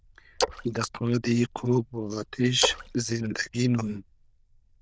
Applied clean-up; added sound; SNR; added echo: neural diffusion model UNIVERSE++.